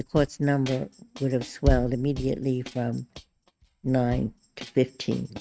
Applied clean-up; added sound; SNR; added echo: neural mask model RNNoise.